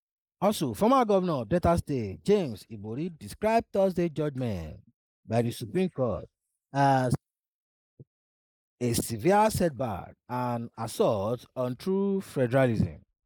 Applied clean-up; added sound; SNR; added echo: neural mask model Resemble Enhance denoiser.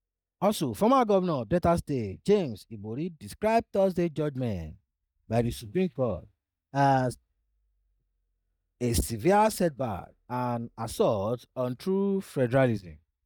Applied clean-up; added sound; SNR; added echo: neural mask model DeepFilterNet 3.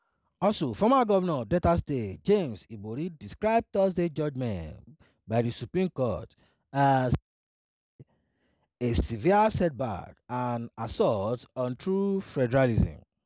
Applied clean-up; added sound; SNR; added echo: none; none; none; none.